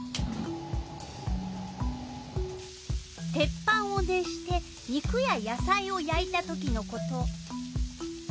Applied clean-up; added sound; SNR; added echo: none; none; none; none.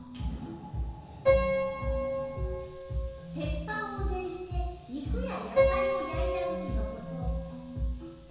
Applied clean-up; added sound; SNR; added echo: none; Piano; -1 dB; reverberation time 1.2 s.